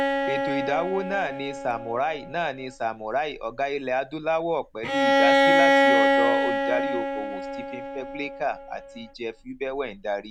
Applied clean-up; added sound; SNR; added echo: none; Bowed string instrument; -4 dB; none.